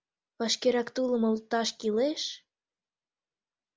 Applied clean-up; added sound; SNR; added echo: none; none; none; none.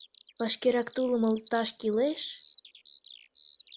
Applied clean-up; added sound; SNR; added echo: none; Bird vocalization, bird call, bird song; 17 dB; none.